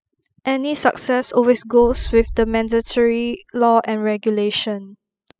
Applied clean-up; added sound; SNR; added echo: classical method spectral subtraction.